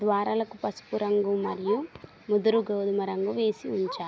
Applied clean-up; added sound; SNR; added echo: none; Bark; 18 dB; none.